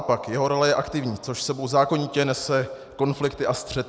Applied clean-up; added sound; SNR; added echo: none; none; none; none.